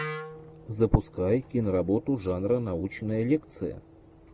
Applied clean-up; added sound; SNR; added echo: none; Wind instrument, woodwind instrument; 16 dB; none.